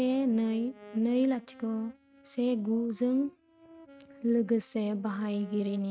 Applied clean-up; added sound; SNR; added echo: neural mask model RNNoise.